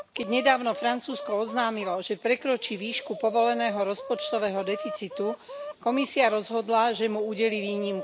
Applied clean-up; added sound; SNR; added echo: none; Chicken, rooster; 11 dB; none.